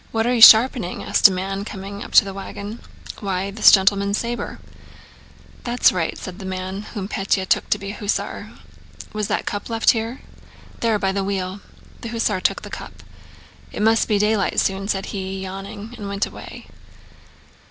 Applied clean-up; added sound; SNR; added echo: none; Purr; 16 dB; none.